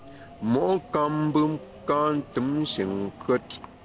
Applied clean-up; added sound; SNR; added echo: none; Subway, metro, underground; 19 dB; none.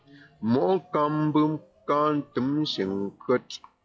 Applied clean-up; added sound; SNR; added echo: classical method log-MMSE.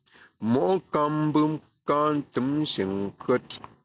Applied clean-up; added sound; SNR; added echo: none; none; none; none.